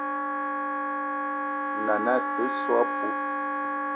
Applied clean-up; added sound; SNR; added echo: none; Wind instrument, woodwind instrument; -3 dB; none.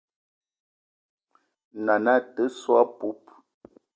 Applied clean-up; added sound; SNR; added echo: none; none; none; none.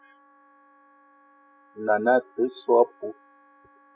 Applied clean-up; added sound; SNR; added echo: classical method spectral subtraction.